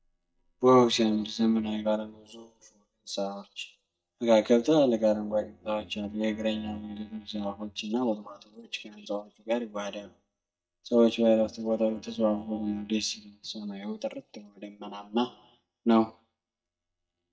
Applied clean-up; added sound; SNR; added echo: neural mask model DeepFilterNet 3.